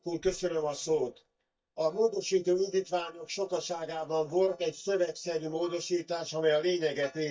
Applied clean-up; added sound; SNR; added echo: neural mask model DeepFilterNet 3.